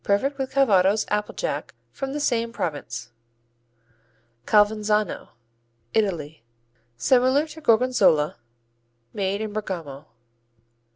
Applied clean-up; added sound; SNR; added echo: none; none; none; none.